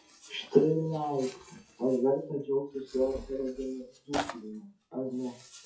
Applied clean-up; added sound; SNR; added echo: classical method WPE with log-MMSE.